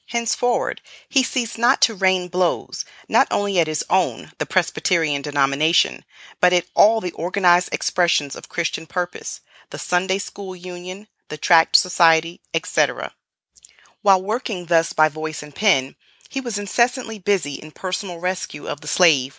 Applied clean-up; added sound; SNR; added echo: none; none; none; none.